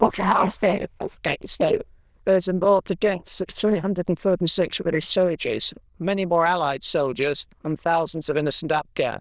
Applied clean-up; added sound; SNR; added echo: neural diffusion model UNIVERSE++.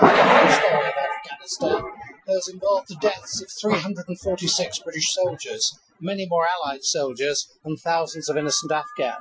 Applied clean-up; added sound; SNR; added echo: classical method Wiener filter.